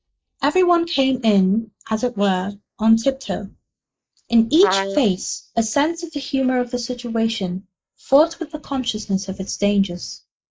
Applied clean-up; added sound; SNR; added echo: neural mask model Resemble Enhance denoiser.